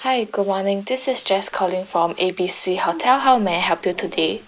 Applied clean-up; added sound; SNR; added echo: neural mask model Resemble Enhance denoiser.